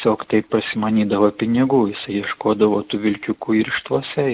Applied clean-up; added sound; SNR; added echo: none; none; none; none.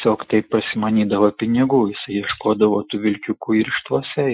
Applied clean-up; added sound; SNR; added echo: classical method Wiener filter.